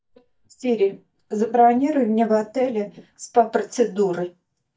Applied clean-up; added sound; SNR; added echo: neural mask model DeepFilterNet 3.